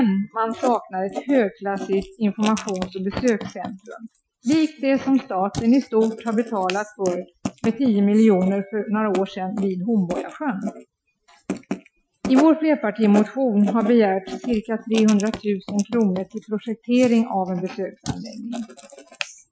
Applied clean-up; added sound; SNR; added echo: classical method Wiener filter.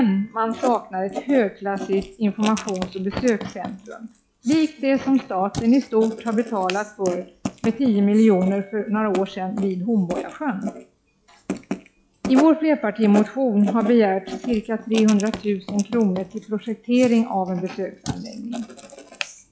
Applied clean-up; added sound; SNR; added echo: classical method log-MMSE.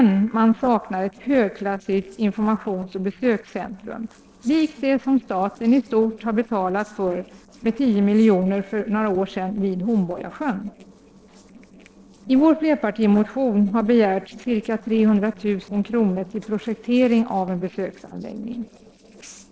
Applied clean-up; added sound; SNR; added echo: neural separator model SepFormer DNS4.